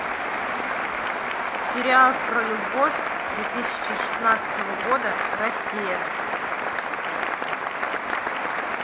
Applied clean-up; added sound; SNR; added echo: none; Applause; -1 dB; none.